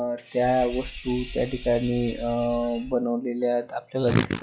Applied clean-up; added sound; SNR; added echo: classical method log-MMSE.